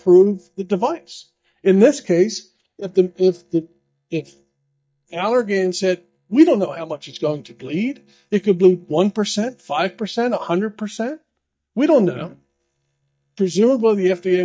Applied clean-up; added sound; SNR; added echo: neural mask model DeepFilterNet 3.